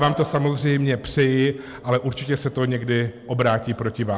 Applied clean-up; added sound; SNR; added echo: none; none; none; none.